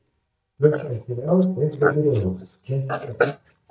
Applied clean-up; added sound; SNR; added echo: neural mask model DeepFilterNet 3.